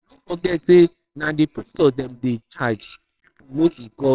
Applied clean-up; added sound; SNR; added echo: neural separator model SepFormer WHAMR!.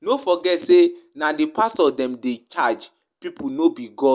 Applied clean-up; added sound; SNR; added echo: none; none; none; none.